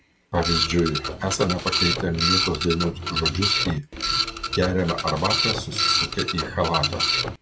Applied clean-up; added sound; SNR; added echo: none; Printer; -1 dB; none.